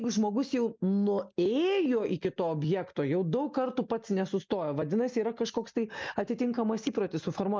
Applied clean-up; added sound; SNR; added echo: none; none; none; none.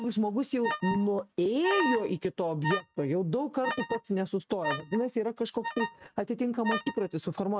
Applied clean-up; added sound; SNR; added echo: neural mask model RNNoise.